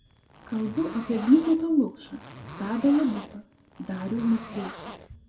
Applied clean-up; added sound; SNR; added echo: none; Zipper (clothing); 15 dB; reverberation time 0.6 s.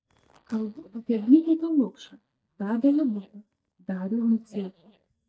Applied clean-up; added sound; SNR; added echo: neural mask model DeepFilterNet 3.